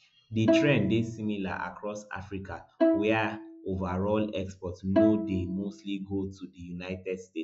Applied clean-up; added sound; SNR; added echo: classical method log-MMSE.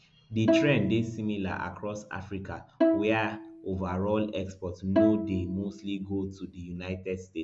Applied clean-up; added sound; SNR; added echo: none; Bowed string instrument; 1 dB; none.